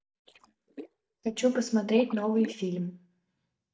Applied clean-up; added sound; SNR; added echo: neural mask model DeepFilterNet 3.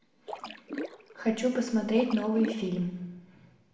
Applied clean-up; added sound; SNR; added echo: none; Splash, splatter; 10 dB; reverberation time 0.9 s.